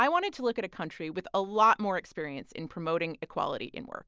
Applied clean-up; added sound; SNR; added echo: none; none; none; none.